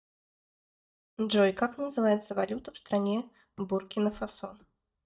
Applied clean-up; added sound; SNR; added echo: neural mask model DeepFilterNet 3.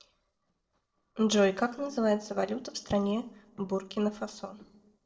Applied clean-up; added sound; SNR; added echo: neural separator model SepFormer DNS4.